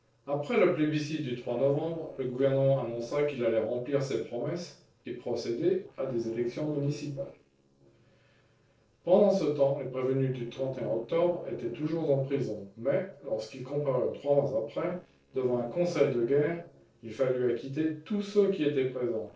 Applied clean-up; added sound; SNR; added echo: neural separator model SepFormer DNS4.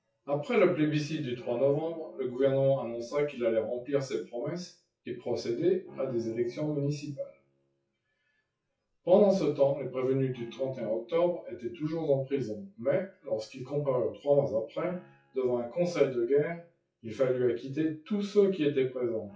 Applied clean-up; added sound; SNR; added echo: classical method WPE with log-MMSE.